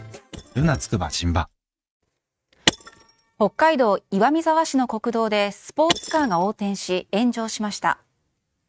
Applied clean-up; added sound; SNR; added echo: neural mask model RNNoise.